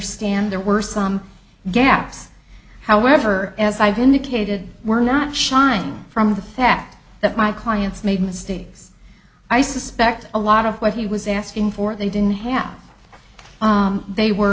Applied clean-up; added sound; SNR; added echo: none; none; none; none.